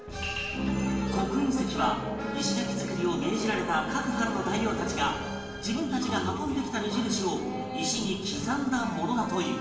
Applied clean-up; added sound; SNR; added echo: none; Wind instrument, woodwind instrument; 18 dB; reverberation time 0.9 s.